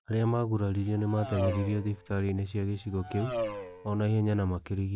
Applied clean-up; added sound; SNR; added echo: none; Race car, auto racing; 9 dB; none.